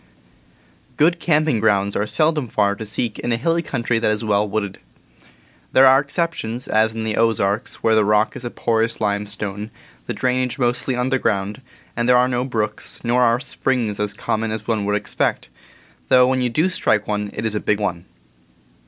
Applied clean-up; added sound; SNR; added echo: none; none; none; none.